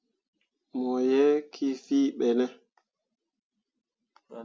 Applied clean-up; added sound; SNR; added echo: none; none; none; none.